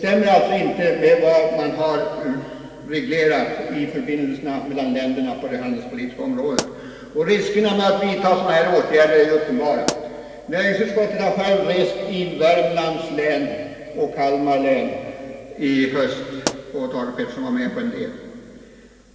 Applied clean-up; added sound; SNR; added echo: none; Explosion; 14 dB; reverberation time 2.7 s.